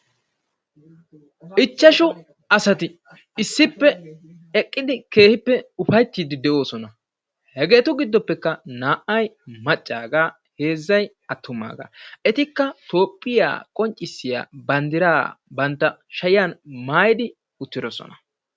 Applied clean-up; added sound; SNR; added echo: none; none; none; none.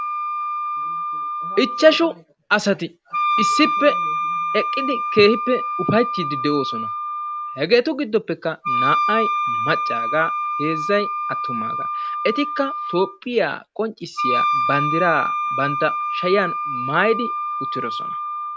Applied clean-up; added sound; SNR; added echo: none; Wind instrument, woodwind instrument; 1 dB; none.